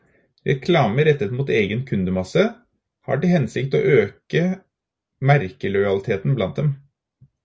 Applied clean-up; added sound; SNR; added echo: none; none; none; none.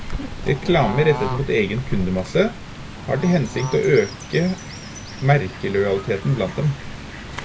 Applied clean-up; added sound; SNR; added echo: none; Bird / Fowl; 9 dB; none.